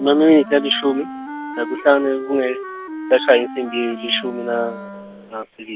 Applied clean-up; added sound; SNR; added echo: none; Wind instrument, woodwind instrument; 12 dB; none.